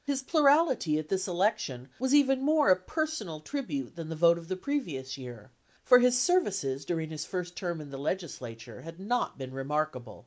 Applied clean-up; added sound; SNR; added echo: none; none; none; none.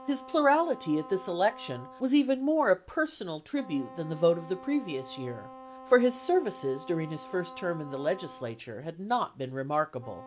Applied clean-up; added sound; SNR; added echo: none; Wind instrument, woodwind instrument; 18 dB; none.